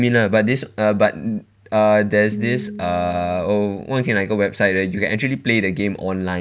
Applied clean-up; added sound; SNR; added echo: none; Piano; 17 dB; none.